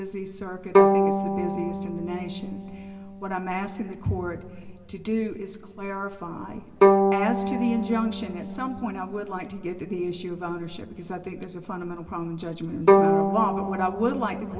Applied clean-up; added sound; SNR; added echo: none; Bowed string instrument; -4 dB; reverberation time 1.8 s.